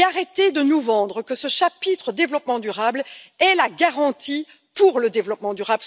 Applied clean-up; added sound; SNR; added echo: none; none; none; none.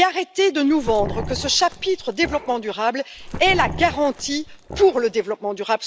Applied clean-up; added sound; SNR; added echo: none; Growling; 11 dB; none.